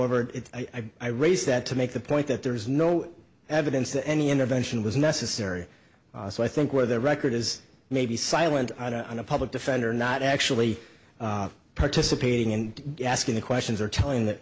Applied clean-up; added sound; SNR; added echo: none; Explosion; 18 dB; none.